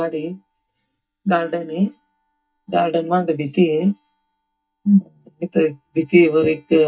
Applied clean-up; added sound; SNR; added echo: neural mask model DeepFilterNet 3.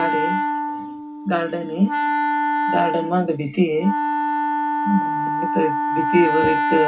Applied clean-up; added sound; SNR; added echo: none; Wind instrument, woodwind instrument; -1 dB; reverberation time 0.4 s.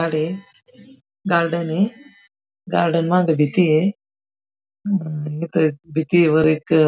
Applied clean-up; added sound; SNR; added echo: none; none; none; none.